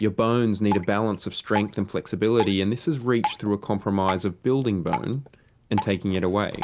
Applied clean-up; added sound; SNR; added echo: none; Drip; 11 dB; none.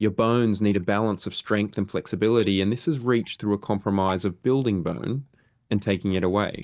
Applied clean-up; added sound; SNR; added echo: neural mask model DeepFilterNet 3.